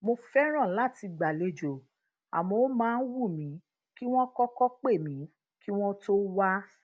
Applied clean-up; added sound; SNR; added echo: none; none; none; none.